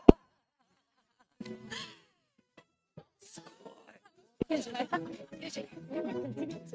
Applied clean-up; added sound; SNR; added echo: neural mask model RNNoise.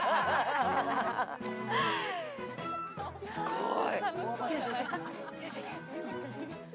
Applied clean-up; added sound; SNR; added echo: none; none; none; none.